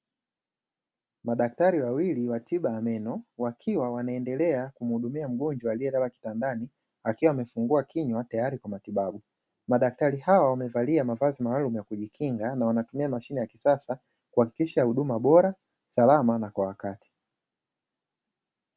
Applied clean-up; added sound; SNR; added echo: none; none; none; none.